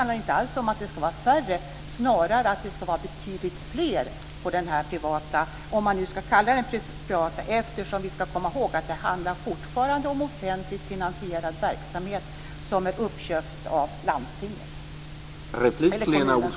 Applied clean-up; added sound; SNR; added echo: none; none; none; none.